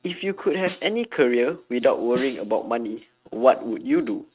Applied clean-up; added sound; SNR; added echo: neural mask model RNNoise.